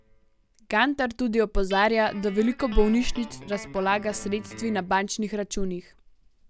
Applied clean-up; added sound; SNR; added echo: none; Guitar; 19 dB; none.